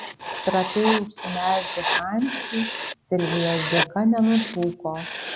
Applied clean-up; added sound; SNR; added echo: none; Writing; 5 dB; none.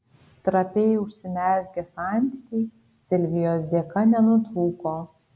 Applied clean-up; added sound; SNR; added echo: none; none; none; none.